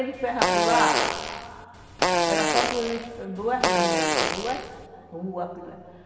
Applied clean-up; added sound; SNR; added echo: none; Fart; -4 dB; reverberation time 2.4 s.